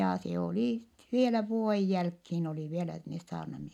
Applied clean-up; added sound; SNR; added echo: none; none; none; none.